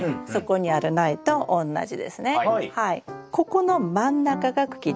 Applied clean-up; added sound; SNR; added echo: none; none; none; none.